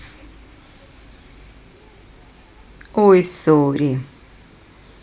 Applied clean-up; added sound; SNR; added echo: none; none; none; none.